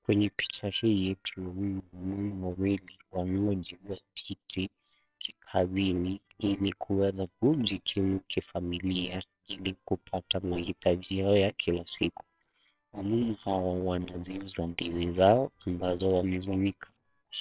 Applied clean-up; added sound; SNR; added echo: neural separator model SepFormer WHAMR!.